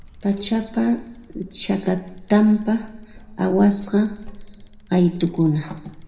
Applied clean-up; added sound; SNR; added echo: none; Bicycle; 19 dB; reverberation time 1.0 s.